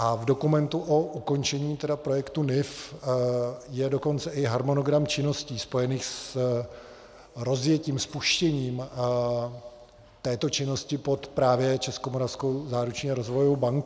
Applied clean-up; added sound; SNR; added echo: none; none; none; none.